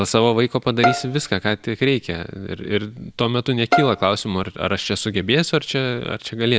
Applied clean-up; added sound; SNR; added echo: none; Bowed string instrument; 7 dB; none.